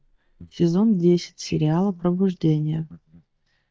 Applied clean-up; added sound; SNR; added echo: neural mask model DeepFilterNet 3.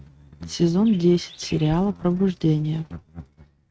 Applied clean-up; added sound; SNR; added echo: neural mask model RNNoise.